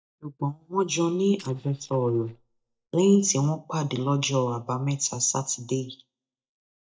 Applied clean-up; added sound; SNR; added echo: neural mask model DeepFilterNet 3.